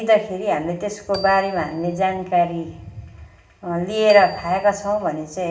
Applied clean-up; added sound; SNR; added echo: none; Marimba, xylophone; 18 dB; reverberation time 0.9 s.